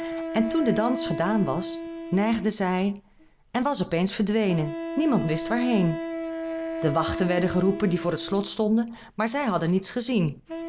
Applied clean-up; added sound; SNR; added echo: none; Wind instrument, woodwind instrument; 8 dB; none.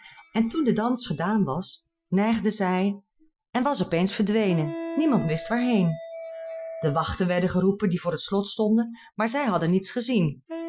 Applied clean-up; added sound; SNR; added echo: classical method Wiener filter.